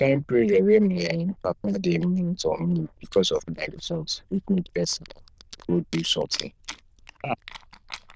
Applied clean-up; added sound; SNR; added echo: neural diffusion model UNIVERSE++.